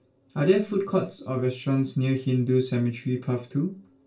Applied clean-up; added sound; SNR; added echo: none; none; none; reverberation time 0.2 s.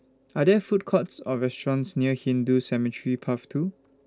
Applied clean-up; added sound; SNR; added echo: none; none; none; none.